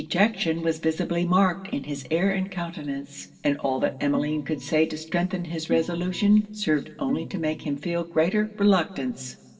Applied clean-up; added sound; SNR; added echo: neural separator model SepFormer DNS4.